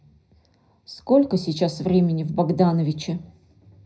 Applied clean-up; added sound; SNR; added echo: none; none; none; reverberation time 0.5 s.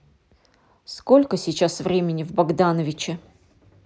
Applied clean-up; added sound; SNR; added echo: none; none; none; none.